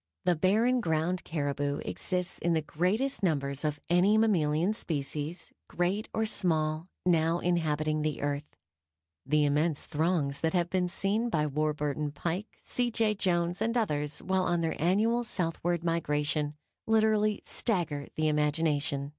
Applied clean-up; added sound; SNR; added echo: none; none; none; none.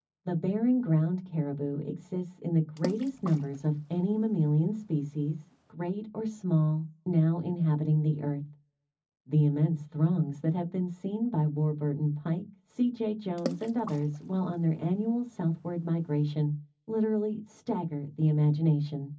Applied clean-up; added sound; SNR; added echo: none; Water / Splash, splatter; 15 dB; reverberation time 0.4 s.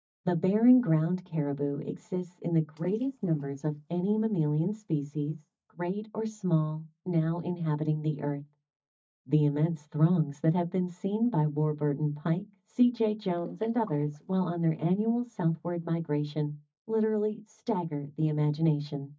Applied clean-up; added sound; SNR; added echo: neural mask model DeepFilterNet 3.